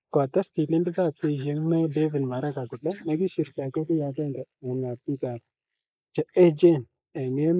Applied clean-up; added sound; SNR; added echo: neural mask model Resemble Enhance denoiser.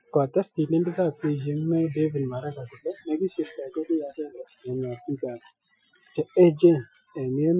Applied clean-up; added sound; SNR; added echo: classical method Wiener filter.